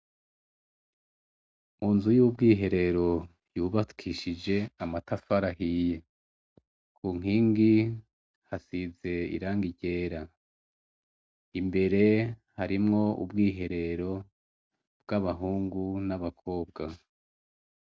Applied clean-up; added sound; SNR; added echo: none; none; none; none.